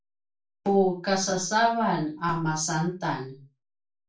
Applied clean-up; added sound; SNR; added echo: none; none; none; reverberation time 0.3 s.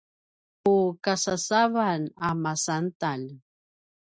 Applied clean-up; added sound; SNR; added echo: none; none; none; none.